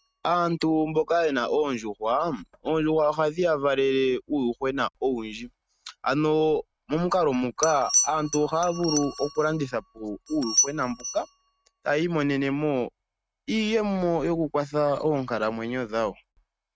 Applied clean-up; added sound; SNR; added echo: neural mask model RNNoise.